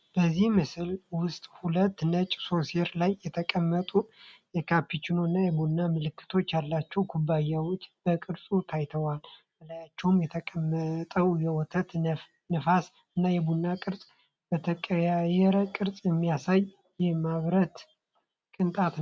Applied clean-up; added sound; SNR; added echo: none; none; none; none.